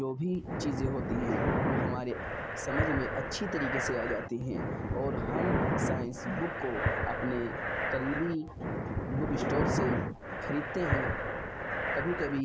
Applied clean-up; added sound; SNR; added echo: none; Breathing; -3 dB; none.